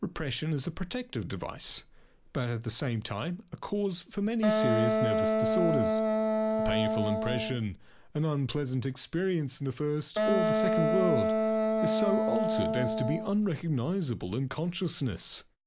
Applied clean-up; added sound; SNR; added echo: none; Wind instrument, woodwind instrument; -4 dB; none.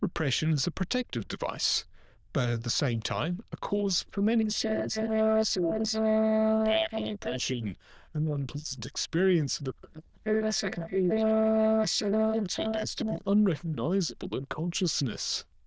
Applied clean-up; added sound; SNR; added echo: neural diffusion model UNIVERSE++.